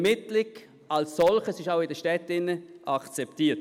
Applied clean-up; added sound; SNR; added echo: none; none; none; none.